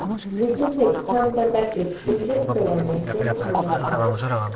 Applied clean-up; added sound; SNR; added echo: neural separator model SepFormer DNS4.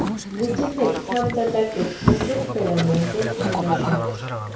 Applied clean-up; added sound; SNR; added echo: none; Boat, Water vehicle; 1 dB; reverberation time 0.6 s.